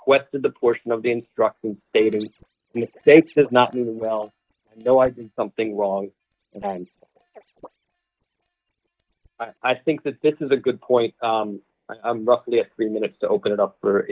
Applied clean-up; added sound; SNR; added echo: neural mask model DeepFilterNet 3.